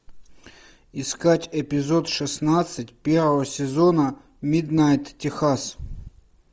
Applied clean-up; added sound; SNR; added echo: none; none; none; none.